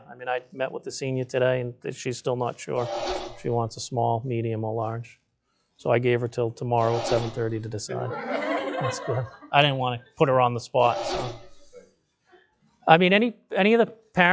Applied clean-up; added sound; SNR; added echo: classical method log-MMSE.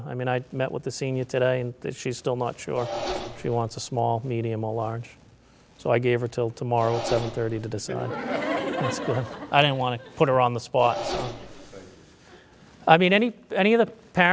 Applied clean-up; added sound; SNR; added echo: none; Engine; 14 dB; none.